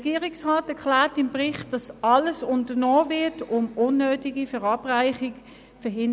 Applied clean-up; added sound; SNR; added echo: none; none; none; none.